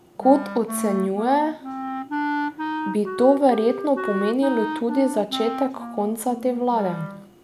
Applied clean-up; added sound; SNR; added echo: none; Wind instrument, woodwind instrument; 8 dB; none.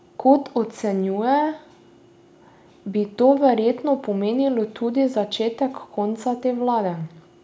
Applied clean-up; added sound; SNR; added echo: none; none; none; none.